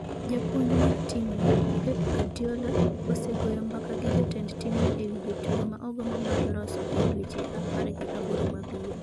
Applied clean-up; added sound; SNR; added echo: none; Sawing; -5 dB; none.